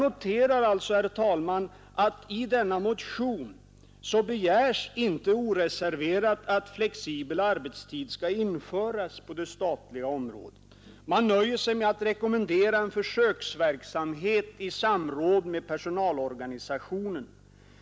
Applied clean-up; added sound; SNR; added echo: none; none; none; none.